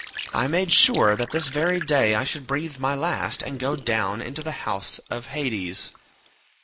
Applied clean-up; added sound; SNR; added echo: neural mask model Resemble Enhance denoiser.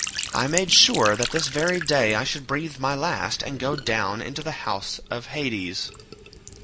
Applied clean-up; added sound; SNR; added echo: none; Trickle, dribble / Sink (filling or washing); 10 dB; none.